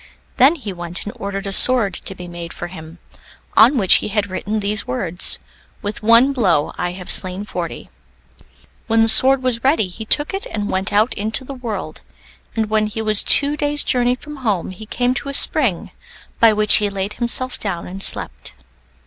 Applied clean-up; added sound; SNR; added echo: none; Whoosh, swoosh, swish; 19 dB; none.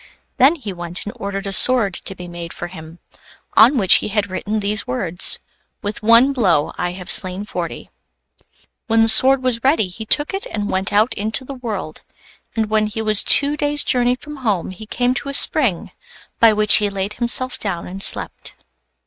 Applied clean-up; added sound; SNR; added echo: neural mask model RNNoise.